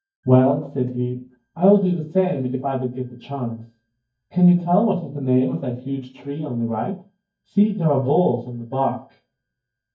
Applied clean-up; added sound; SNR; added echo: neural mask model DeepFilterNet 3.